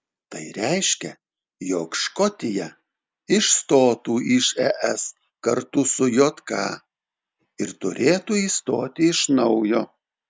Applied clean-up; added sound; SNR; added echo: none; none; none; none.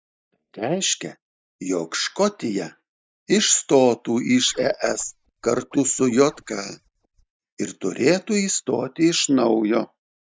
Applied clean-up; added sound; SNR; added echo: neural mask model DeepFilterNet 3.